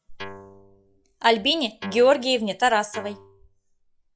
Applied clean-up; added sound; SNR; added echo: classical method log-MMSE.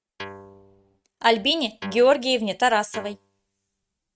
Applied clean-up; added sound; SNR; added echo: neural mask model RNNoise.